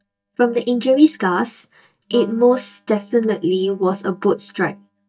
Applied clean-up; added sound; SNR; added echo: neural mask model DeepFilterNet 3.